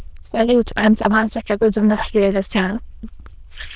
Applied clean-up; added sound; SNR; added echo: neural diffusion model UNIVERSE++.